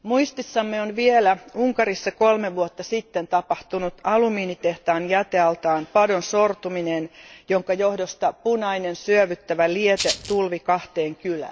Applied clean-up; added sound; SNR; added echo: none; Rattle (instrument); 6 dB; none.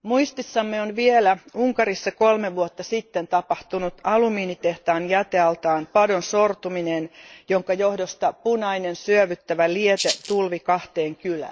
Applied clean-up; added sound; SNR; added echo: neural mask model Resemble Enhance denoiser.